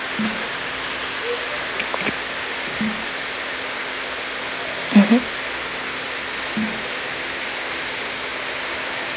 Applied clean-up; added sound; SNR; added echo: none; Snare drum + Telephone; 9 dB; none.